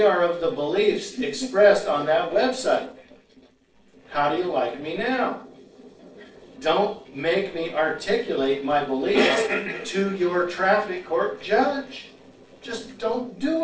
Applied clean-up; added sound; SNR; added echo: neural separator model SepFormer DNS4.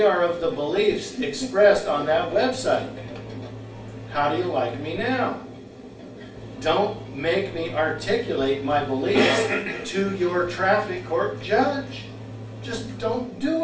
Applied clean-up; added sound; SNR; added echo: none; Engine / Domestic sounds, home sounds; 16 dB; reverberation time 0.2 s.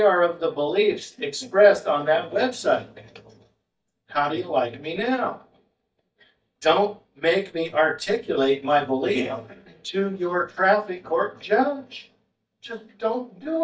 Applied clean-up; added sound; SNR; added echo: neural mask model DeepFilterNet 3.